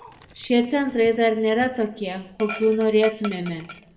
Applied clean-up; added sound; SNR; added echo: none; Dog; 18 dB; reverberation time 0.7 s.